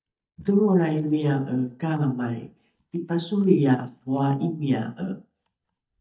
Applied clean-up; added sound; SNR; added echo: neural mask model DeepFilterNet 3.